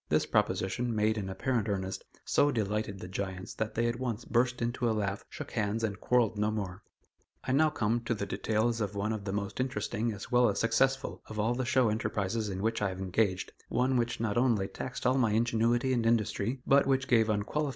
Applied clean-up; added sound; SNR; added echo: none; none; none; none.